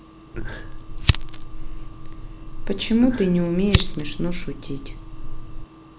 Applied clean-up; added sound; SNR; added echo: none; Fire; 0 dB; none.